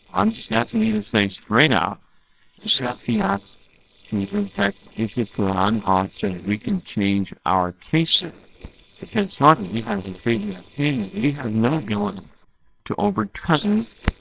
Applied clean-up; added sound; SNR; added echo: neural separator model SepFormer WHAMR!.